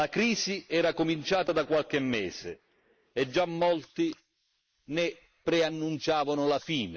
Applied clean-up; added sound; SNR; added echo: neural mask model Resemble Enhance denoiser.